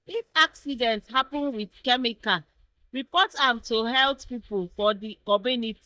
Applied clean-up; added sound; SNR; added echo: neural mask model DeepFilterNet 3.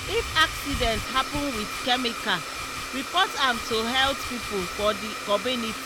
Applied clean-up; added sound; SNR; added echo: none; Domestic sounds, home sounds; 5 dB; none.